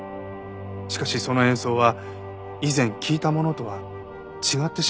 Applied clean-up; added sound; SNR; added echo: none; Wind instrument, woodwind instrument; 17 dB; none.